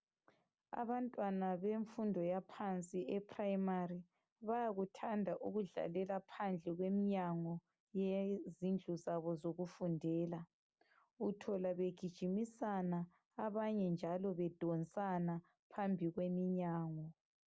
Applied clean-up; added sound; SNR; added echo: none; none; none; none.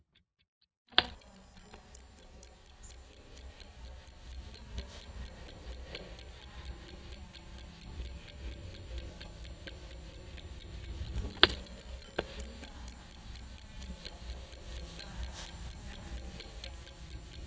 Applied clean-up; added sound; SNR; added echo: neural mask model DeepFilterNet 3.